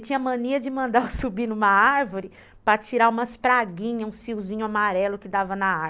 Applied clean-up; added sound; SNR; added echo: none; none; none; none.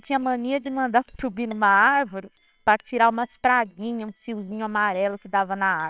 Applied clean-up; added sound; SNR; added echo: neural separator model SepFormer WHAMR!.